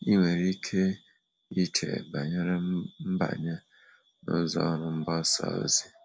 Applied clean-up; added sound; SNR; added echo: none; none; none; none.